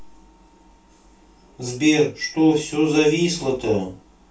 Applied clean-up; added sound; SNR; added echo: none; none; none; reverberation time 0.2 s.